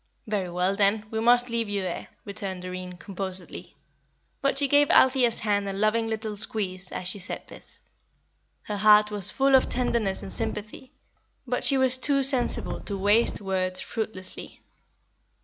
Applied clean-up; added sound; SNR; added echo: none; Wind; 4 dB; none.